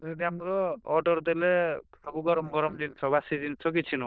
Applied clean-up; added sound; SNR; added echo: neural diffusion model UNIVERSE++.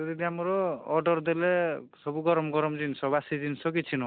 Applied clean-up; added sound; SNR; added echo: none; none; none; none.